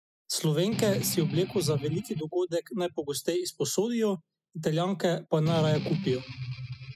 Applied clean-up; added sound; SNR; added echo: classical method spectral subtraction.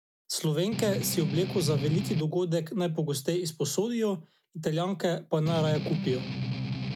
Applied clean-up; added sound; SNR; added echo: none; Strum; 4 dB; none.